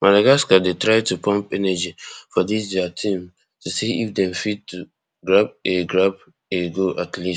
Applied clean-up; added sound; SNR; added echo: none; none; none; none.